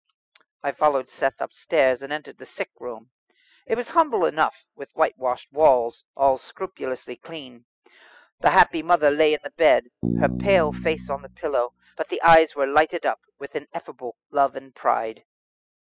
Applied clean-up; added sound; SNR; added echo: classical method spectral subtraction.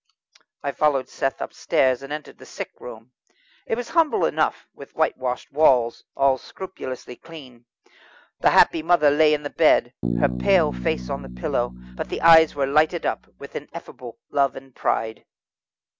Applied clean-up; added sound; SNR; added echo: none; Bass guitar; 8 dB; none.